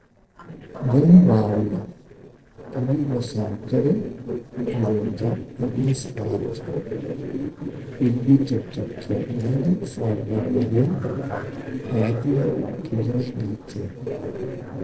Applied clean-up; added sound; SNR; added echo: neural separator model SepFormer DNS4.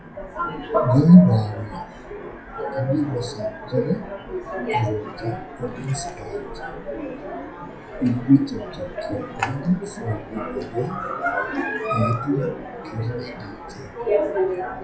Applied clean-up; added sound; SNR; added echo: classical method WPE with log-MMSE.